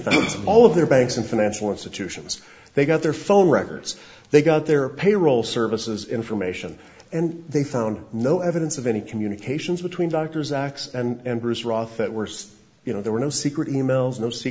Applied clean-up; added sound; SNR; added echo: none; none; none; none.